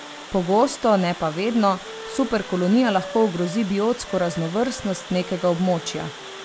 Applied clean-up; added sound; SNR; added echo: none; Wind instrument, woodwind instrument + Water; 14 dB; none.